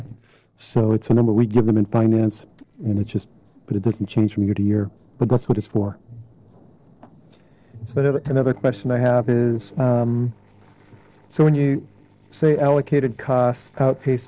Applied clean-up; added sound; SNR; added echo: neural separator model SepFormer DNS4.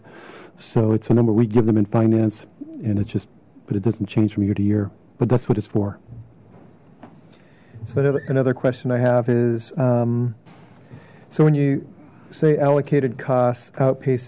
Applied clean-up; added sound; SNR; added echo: none; none; none; none.